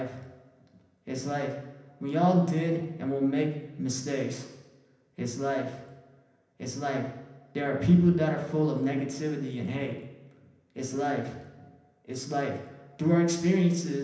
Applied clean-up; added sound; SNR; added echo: none; none; none; reverberation time 0.9 s.